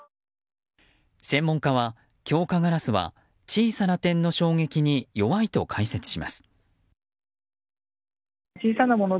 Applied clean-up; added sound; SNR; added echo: none; none; none; none.